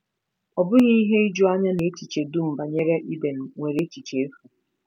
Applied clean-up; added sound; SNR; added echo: none; none; none; none.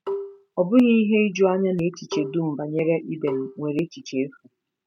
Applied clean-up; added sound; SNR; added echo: neural mask model RNNoise.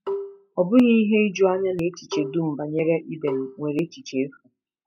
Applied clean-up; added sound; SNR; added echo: classical method log-MMSE.